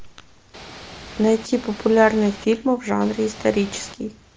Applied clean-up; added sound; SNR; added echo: none; Ocean / Boat, Water vehicle; 16 dB; none.